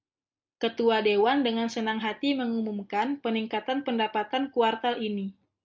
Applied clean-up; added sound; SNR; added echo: none; none; none; none.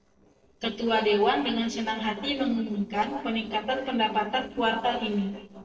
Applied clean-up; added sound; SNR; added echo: neural separator model SepFormer DNS4.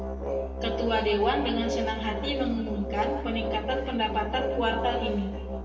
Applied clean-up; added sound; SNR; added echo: none; Musical instrument; 3 dB; reverberation time 1.2 s.